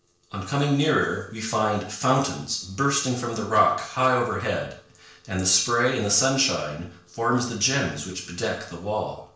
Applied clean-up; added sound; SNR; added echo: neural separator model SepFormer DNS4.